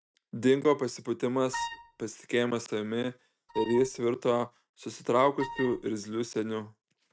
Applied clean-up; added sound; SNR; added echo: neural mask model RNNoise.